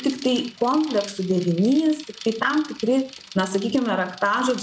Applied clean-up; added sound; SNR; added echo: none; Bicycle; 19 dB; none.